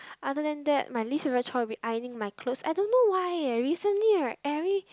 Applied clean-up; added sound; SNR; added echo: none; none; none; none.